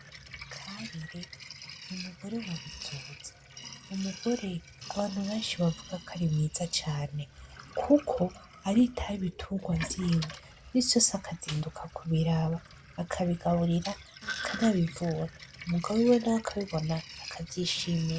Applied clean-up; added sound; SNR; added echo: none; Sink (filling or washing) + Snare drum; 15 dB; none.